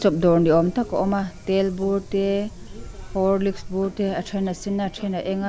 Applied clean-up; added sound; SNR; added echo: none; Wind; 15 dB; none.